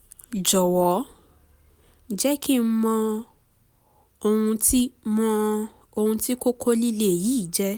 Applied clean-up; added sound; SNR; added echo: none; none; none; none.